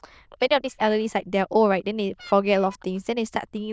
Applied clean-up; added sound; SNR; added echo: neural diffusion model UNIVERSE++.